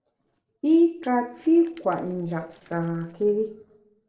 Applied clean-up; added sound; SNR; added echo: neural separator model SepFormer DNS4.